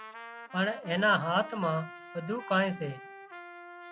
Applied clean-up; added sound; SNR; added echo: none; Trumpet; 14 dB; none.